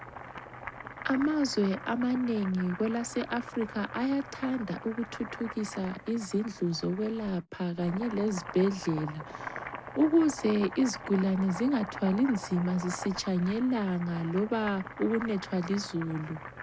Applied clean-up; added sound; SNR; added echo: none; Boiling; 13 dB; none.